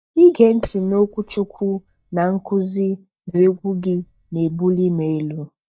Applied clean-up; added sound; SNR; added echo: neural mask model DeepFilterNet 3.